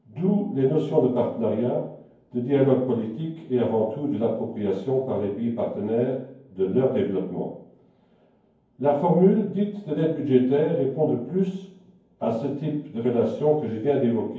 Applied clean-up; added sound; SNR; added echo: none; none; none; reverberation time 0.9 s.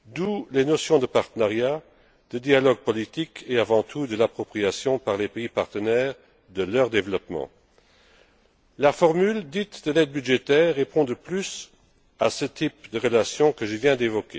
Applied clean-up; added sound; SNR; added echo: none; none; none; none.